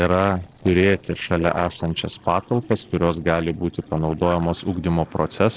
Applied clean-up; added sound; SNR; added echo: neural separator model SepFormer DNS4.